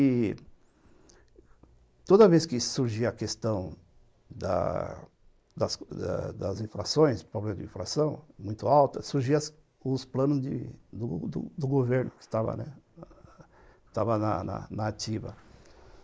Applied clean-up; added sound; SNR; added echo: neural mask model Resemble Enhance denoiser.